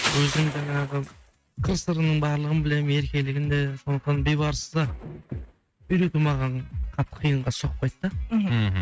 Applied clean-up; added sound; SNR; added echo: neural mask model RNNoise.